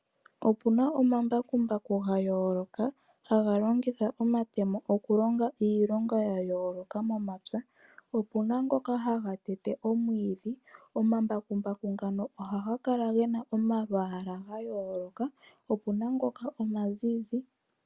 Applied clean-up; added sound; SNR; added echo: none; none; none; none.